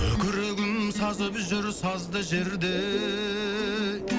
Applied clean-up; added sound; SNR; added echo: none; Subway, metro, underground; 11 dB; none.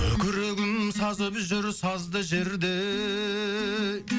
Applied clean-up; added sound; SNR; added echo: none; none; none; none.